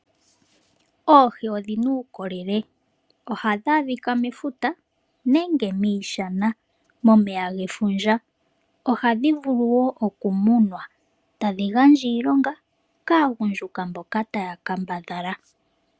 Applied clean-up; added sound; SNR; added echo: none; none; none; none.